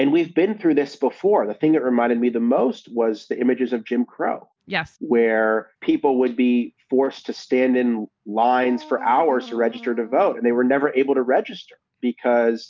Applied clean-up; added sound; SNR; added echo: none; Wind instrument, woodwind instrument; 19 dB; none.